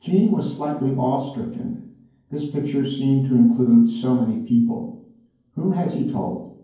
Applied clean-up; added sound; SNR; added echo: none; none; none; reverberation time 0.9 s.